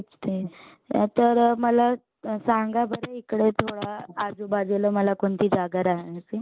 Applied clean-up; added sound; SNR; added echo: neural mask model Resemble Enhance denoiser.